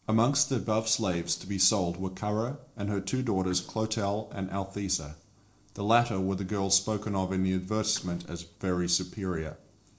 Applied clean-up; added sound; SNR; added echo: neural separator model SepFormer DNS4.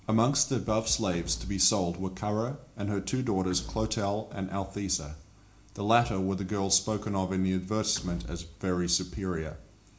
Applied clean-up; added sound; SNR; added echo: none; Door / Wood; 15 dB; reverberation time 0.4 s.